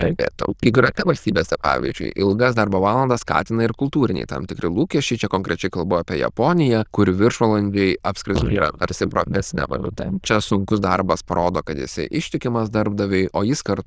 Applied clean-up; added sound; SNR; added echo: neural diffusion model UNIVERSE++.